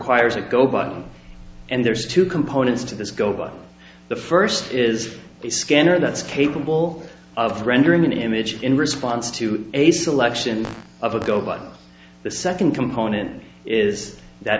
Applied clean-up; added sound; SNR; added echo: none; Fart; 15 dB; none.